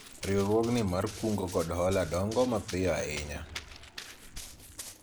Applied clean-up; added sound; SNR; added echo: none; Run; 14 dB; none.